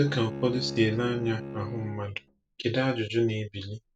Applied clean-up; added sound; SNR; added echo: none; Bowed string instrument; 11 dB; none.